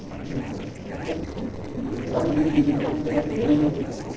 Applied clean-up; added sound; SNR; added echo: neural separator model SepFormer DNS4.